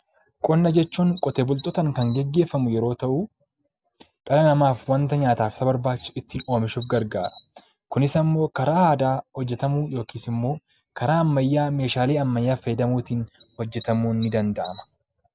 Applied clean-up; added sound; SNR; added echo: none; Bird vocalization, bird call, bird song; 18 dB; none.